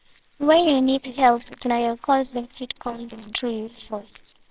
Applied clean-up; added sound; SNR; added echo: neural separator model SepFormer WHAMR!.